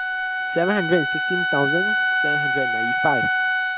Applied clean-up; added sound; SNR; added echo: none; Wind instrument, woodwind instrument; -4 dB; none.